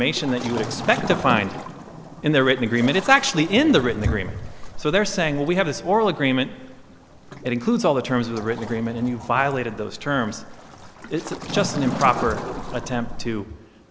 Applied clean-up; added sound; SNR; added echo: none; Waves, surf; 10 dB; none.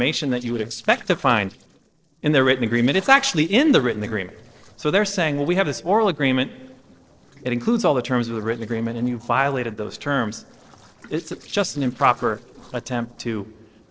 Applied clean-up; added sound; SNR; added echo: neural separator model SepFormer DNS4.